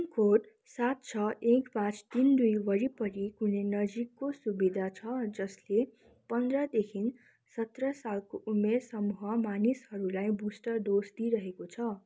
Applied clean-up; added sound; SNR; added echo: none; none; none; none.